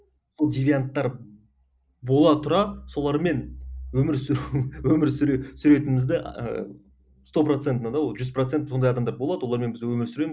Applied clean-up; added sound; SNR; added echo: none; none; none; none.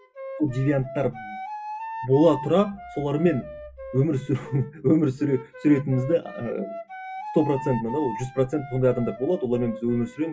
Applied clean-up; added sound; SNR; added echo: classical method WPE with log-MMSE.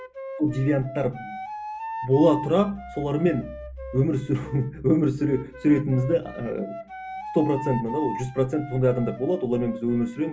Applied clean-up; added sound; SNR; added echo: none; Wind instrument, woodwind instrument; 12 dB; reverberation time 0.2 s.